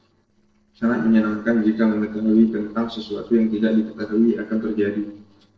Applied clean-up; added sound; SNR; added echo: neural separator model SepFormer DNS4.